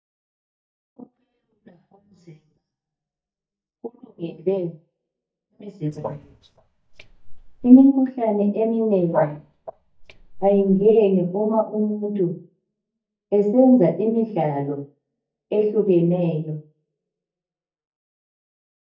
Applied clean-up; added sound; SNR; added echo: neural mask model DeepFilterNet 3.